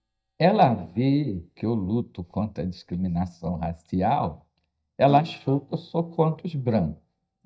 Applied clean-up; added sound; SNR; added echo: neural mask model DeepFilterNet 3.